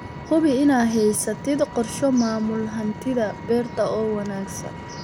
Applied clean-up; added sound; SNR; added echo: none; Vehicle; 13 dB; none.